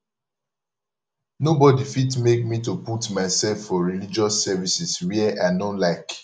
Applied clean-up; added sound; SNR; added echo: none; none; none; none.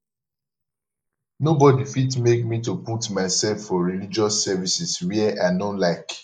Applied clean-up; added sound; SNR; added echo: neural mask model Resemble Enhance denoiser.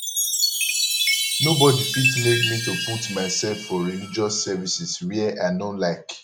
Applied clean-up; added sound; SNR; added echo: none; Chime; 1 dB; none.